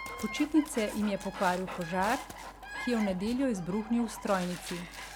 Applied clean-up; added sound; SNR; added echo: none; Bird vocalization, bird call, bird song + Dog; 11 dB; none.